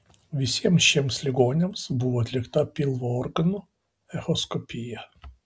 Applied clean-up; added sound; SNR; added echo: none; none; none; none.